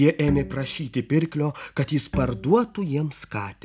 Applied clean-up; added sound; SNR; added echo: none; Bowed string instrument; 11 dB; none.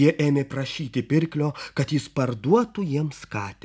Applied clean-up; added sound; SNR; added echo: none; none; none; none.